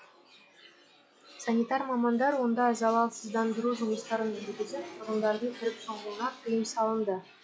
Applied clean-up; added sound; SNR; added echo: classical method log-MMSE.